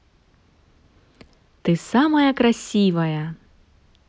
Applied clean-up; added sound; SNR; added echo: none; none; none; none.